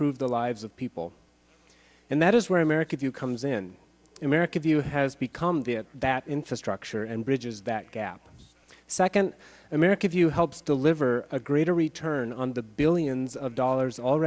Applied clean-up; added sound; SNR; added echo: none; none; none; none.